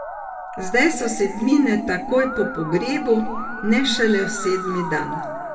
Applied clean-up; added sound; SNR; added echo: none; Musical instrument; 10 dB; reverberation time 1.6 s.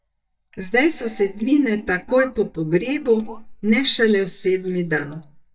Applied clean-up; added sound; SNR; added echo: neural mask model DeepFilterNet 3.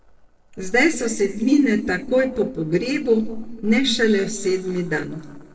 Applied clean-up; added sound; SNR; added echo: neural separator model SepFormer DNS4.